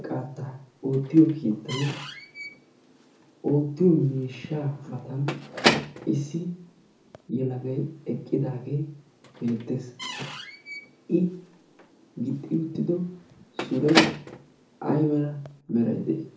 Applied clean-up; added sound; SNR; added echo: none; Squeak / Slam / Wood; 7 dB; reverberation time 0.6 s.